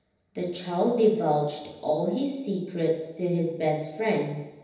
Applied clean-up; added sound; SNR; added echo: none; none; none; reverberation time 0.9 s.